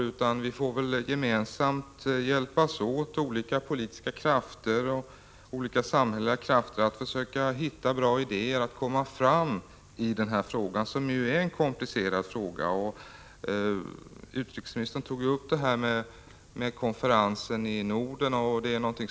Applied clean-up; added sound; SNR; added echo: none; none; none; none.